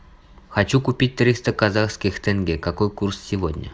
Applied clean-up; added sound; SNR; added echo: none; none; none; none.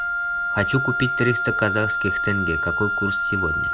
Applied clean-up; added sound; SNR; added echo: none; Wind instrument, woodwind instrument; -2 dB; none.